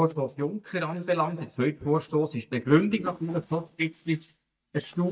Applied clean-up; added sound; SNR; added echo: neural mask model DeepFilterNet 3.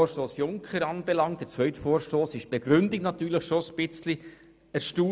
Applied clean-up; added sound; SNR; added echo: none; none; none; none.